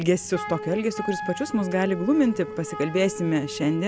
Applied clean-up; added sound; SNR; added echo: none; Wind instrument, woodwind instrument; 11 dB; none.